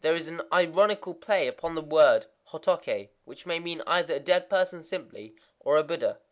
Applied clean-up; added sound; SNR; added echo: none; none; none; none.